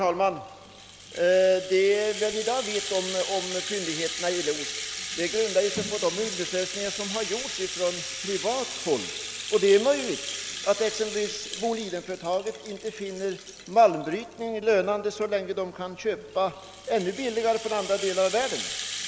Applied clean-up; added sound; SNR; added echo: none; Rattle (instrument); 9 dB; none.